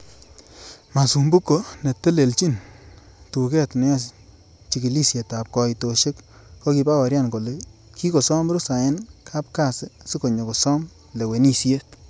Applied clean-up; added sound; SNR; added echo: none; none; none; none.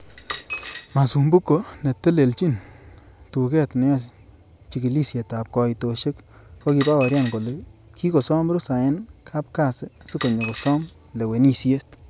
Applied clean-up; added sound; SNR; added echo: none; Coin (dropping); 6 dB; none.